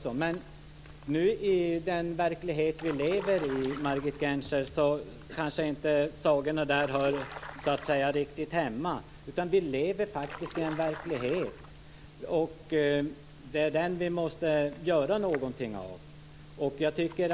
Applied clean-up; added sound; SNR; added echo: none; Stream; 14 dB; none.